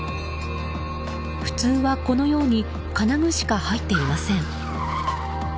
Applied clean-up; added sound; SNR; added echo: none; Car; 12 dB; none.